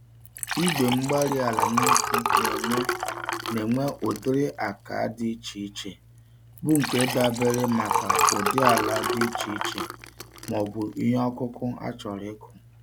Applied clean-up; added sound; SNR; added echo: none; Liquid; 1 dB; none.